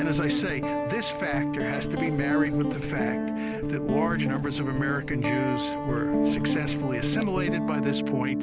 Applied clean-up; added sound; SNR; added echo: none; Guitar; -4 dB; none.